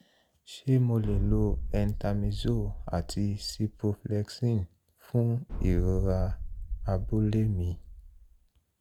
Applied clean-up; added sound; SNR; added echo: none; Boom; 4 dB; none.